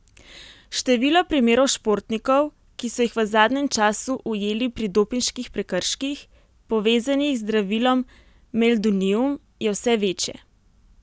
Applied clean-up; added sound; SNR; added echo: none; none; none; none.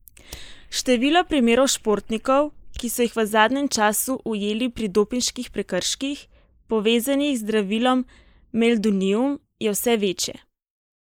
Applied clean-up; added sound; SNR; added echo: neural mask model Resemble Enhance denoiser.